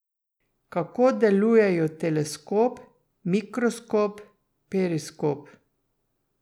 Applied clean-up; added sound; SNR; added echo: none; none; none; none.